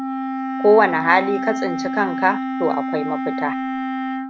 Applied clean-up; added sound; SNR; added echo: none; Wind instrument, woodwind instrument; 4 dB; none.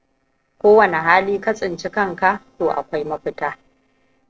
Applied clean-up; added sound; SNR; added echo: neural separator model SepFormer DNS4.